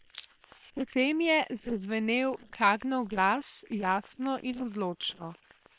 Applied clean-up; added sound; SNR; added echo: neural separator model SepFormer WHAM!.